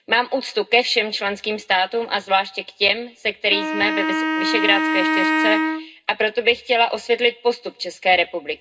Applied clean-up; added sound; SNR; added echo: none; Wind instrument, woodwind instrument; 1 dB; reverberation time 0.2 s.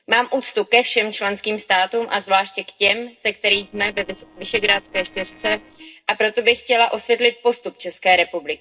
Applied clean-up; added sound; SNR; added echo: neural separator model SepFormer DNS4.